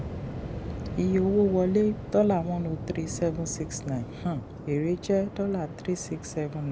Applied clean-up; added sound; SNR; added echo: none; Waves, surf; 9 dB; none.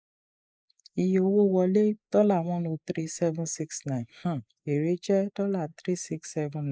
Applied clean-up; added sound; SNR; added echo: neural mask model Resemble Enhance denoiser.